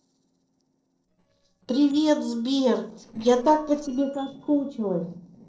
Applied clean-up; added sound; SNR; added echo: neural separator model SepFormer DNS4.